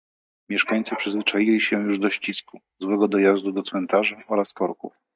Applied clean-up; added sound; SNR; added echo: neural mask model DeepFilterNet 3.